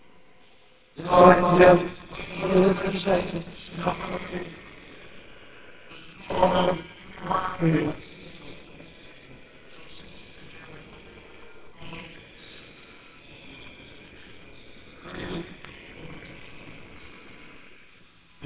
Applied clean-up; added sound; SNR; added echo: neural separator model SepFormer WHAMR!.